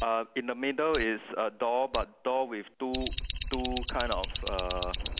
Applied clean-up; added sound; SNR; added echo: none; Alarm; 5 dB; none.